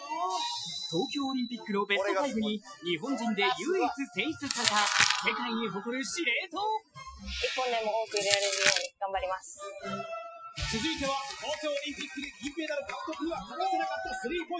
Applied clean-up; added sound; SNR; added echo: classical method Wiener filter.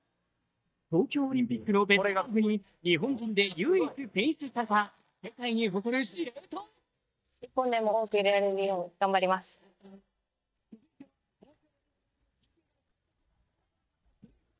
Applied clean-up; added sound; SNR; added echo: neural mask model DeepFilterNet 3.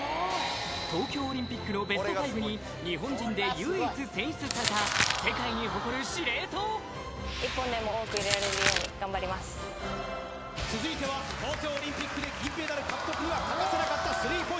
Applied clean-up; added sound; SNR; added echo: none; Crumpling, crinkling; 2 dB; none.